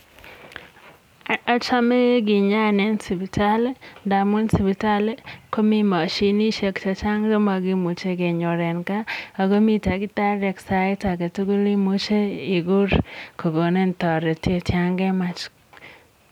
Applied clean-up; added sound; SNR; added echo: none; none; none; none.